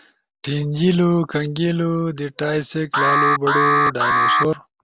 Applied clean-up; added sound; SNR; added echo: none; Alarm; -4 dB; none.